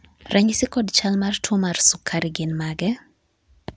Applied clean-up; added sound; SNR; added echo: none; none; none; none.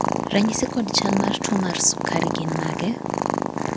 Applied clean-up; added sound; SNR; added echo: none; Purr; 1 dB; none.